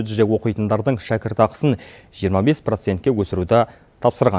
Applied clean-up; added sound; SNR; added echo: none; none; none; none.